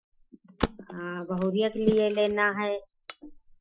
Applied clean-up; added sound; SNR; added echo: classical method Wiener filter.